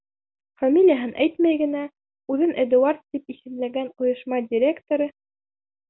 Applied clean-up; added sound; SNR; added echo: none; none; none; none.